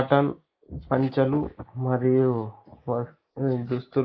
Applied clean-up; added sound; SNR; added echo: neural mask model Resemble Enhance denoiser.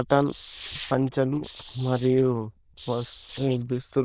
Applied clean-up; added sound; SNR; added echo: neural diffusion model UNIVERSE++.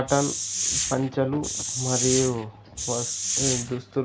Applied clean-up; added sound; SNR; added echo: none; Hiss; 1 dB; none.